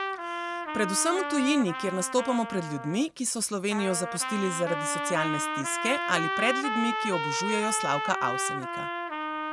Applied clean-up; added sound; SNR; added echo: none; Trumpet; 3 dB; none.